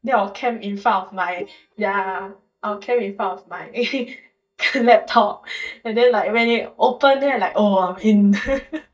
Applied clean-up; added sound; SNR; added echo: neural mask model DeepFilterNet 3.